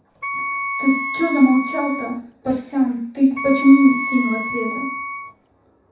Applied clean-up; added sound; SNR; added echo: none; Wind instrument, woodwind instrument; 7 dB; reverberation time 0.7 s.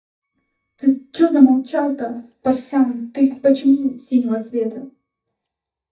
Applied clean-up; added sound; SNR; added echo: neural mask model DeepFilterNet 3.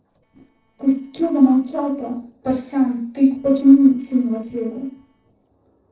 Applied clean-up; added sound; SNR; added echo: neural separator model SepFormer DNS4.